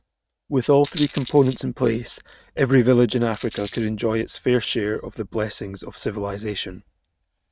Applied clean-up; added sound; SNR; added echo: neural mask model RNNoise.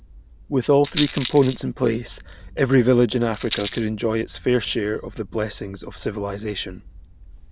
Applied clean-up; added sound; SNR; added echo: none; Rattle; 14 dB; none.